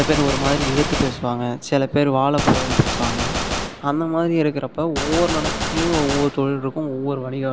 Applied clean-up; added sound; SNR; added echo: none; Gunshot, gunfire; 5 dB; none.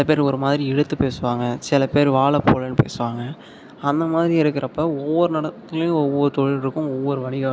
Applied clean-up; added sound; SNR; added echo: none; none; none; none.